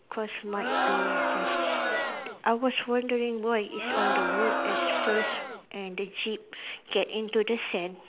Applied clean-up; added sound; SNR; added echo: none; Crowd; -3 dB; none.